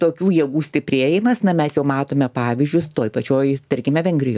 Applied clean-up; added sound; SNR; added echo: none; none; none; none.